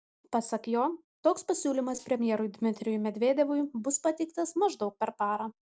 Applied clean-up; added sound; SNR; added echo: neural separator model SepFormer DNS4.